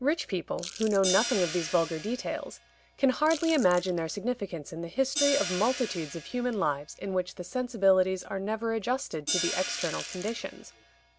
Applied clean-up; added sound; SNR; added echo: none; Chewing, mastication / Crushing + Hi-hat; 10 dB; none.